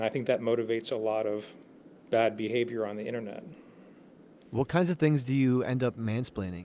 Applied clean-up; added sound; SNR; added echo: none; none; none; none.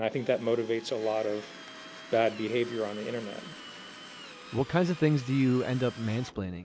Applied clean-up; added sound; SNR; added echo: none; Drill; 17 dB; none.